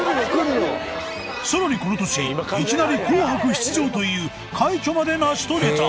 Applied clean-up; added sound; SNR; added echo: none; none; none; none.